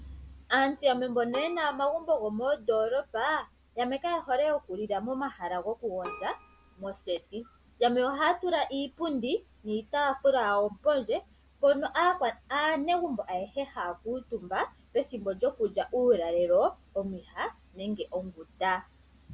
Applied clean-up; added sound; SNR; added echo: none; Keyboard (musical); 20 dB; none.